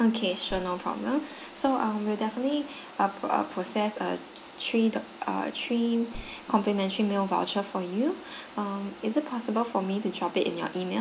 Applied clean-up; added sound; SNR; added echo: none; Bass drum; 18 dB; none.